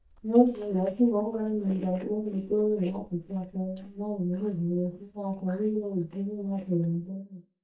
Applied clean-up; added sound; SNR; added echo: neural mask model DeepFilterNet 3.